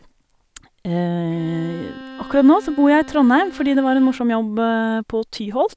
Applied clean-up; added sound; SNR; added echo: none; Bowed string instrument; 18 dB; none.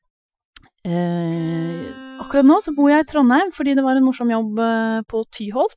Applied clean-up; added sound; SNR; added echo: classical method Wiener filter.